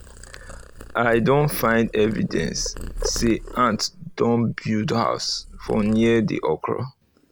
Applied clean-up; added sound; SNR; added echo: none; Purr; 14 dB; none.